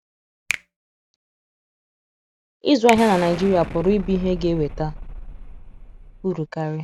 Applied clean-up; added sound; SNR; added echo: none; Explosion + Finger snapping; 11 dB; none.